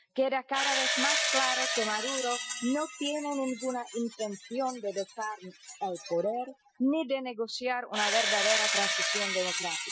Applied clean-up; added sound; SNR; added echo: classical method Wiener filter.